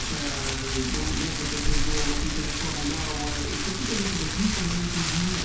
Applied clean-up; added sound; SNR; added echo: none; Rain; -4 dB; reverberation time 0.6 s.